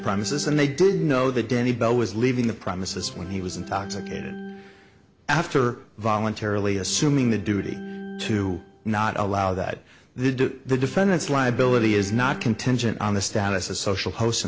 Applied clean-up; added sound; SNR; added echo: none; Organ; 16 dB; none.